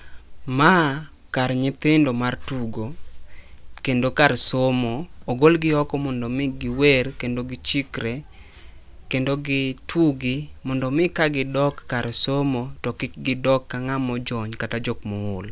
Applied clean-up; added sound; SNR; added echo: none; none; none; none.